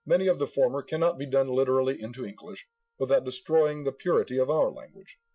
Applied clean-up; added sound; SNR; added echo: classical method Wiener filter.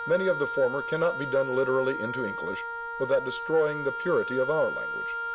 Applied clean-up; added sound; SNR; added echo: none; Wind instrument, woodwind instrument; 5 dB; none.